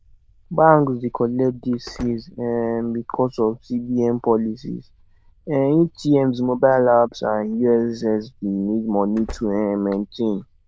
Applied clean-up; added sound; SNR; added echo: neural diffusion model UNIVERSE++.